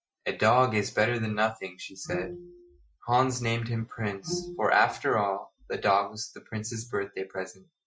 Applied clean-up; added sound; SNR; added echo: classical method Wiener filter.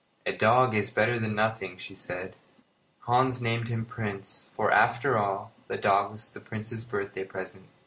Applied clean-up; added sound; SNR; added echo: none; none; none; none.